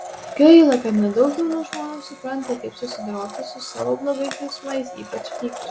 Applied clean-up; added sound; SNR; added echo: none; Crack + Domestic sounds, home sounds; 14 dB; none.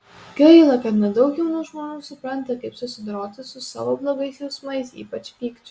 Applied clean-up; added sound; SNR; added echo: none; none; none; none.